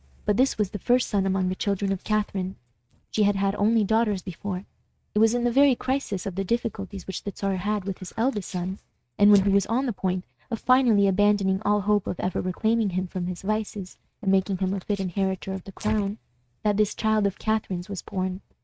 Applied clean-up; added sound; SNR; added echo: neural mask model RNNoise.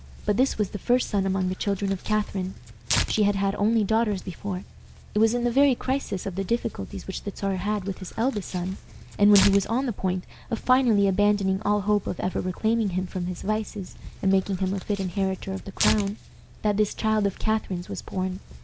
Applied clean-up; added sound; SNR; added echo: none; Tearing; 12 dB; none.